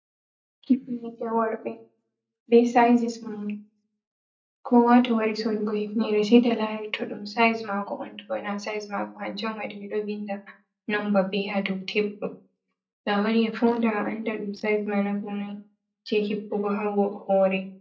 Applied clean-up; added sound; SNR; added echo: neural mask model DeepFilterNet 3.